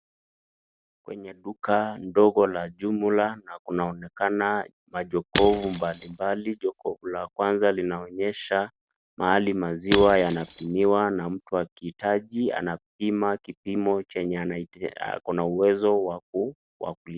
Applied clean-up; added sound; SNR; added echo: none; Shatter / Crushing; 7 dB; none.